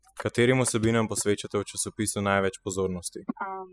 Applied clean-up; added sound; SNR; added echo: classical method spectral subtraction.